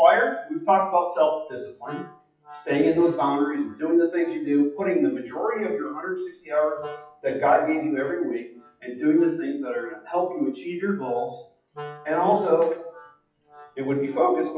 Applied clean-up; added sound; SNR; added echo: classical method WPE with log-MMSE.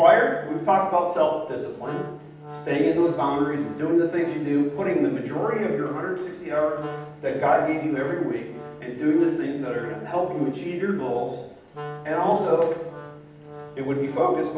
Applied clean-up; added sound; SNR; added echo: none; Wind instrument, woodwind instrument; 17 dB; reverberation time 0.8 s.